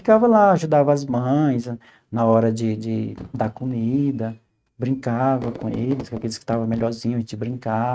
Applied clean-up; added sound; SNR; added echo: neural mask model RNNoise.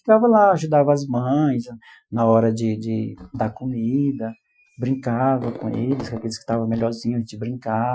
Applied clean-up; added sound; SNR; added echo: classical method Wiener filter.